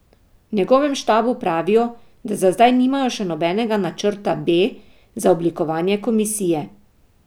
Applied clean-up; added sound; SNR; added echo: none; none; none; none.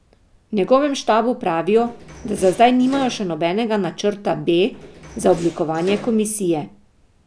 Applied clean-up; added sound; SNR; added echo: none; Door; 17 dB; none.